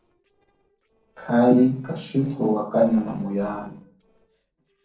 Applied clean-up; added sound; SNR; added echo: neural separator model SepFormer DNS4.